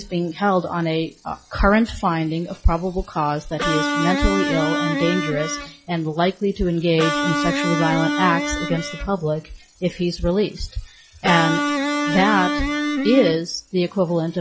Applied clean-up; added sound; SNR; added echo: classical method log-MMSE.